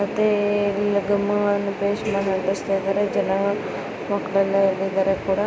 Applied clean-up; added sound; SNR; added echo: none; none; none; none.